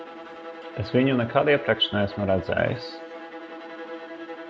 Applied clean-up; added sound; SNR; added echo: none; Bowed string instrument; 12 dB; none.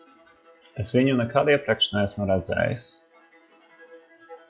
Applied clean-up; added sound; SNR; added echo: classical method log-MMSE.